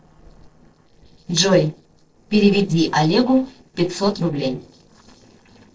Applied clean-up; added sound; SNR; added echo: neural separator model SepFormer DNS4.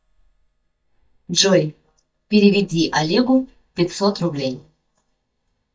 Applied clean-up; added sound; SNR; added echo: neural mask model DeepFilterNet 3.